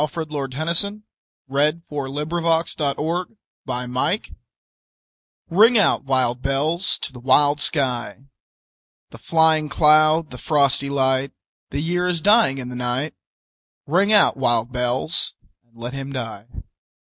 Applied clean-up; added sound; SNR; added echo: none; none; none; none.